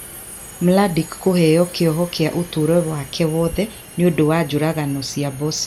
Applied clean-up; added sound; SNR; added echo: none; Subway, metro, underground; 17 dB; none.